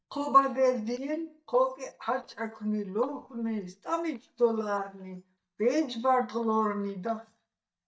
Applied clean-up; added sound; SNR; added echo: neural mask model DeepFilterNet 3.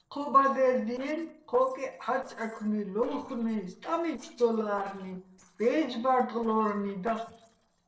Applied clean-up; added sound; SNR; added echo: neural separator model SepFormer DNS4.